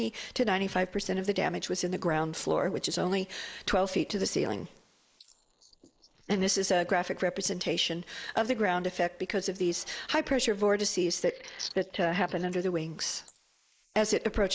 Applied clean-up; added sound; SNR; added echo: neural mask model Resemble Enhance denoiser.